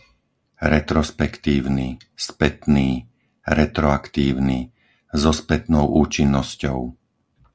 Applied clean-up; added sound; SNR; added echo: none; none; none; none.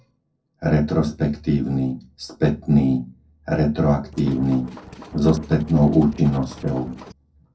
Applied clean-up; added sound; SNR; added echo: neural separator model SepFormer DNS4.